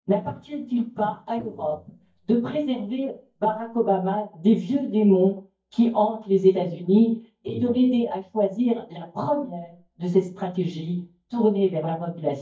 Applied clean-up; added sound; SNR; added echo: neural mask model DeepFilterNet 3.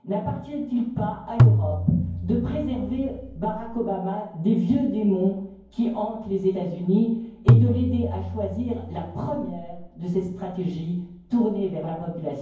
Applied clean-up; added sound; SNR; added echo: none; Tabla; -3 dB; reverberation time 0.9 s.